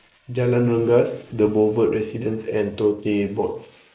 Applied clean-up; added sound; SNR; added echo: neural mask model Resemble Enhance denoiser.